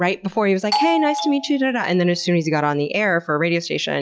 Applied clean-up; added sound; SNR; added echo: classical method log-MMSE.